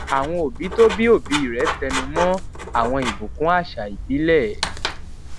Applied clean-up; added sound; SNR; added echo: none; Writing; 7 dB; none.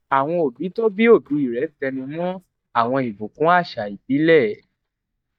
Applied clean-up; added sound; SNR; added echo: neural mask model DeepFilterNet 3.